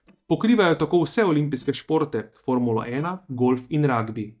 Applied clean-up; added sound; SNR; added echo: neural mask model DeepFilterNet 3.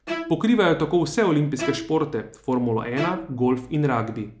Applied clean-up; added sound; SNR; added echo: none; Bowed string instrument; 13 dB; none.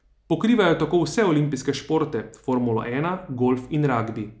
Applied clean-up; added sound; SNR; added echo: none; none; none; none.